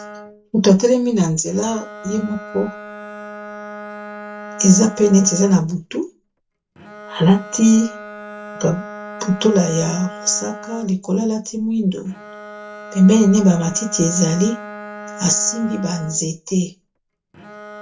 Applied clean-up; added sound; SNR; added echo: none; Bowed string instrument; 16 dB; reverberation time 0.2 s.